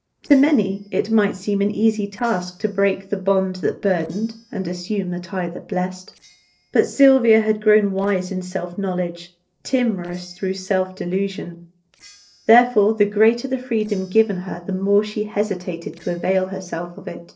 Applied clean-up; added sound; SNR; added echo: neural separator model SepFormer DNS4.